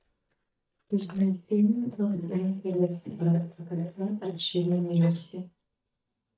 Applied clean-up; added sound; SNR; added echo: neural mask model DeepFilterNet 3.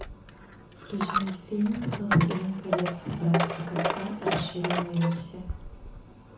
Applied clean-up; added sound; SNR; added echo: none; Coin (dropping); 3 dB; reverberation time 0.6 s.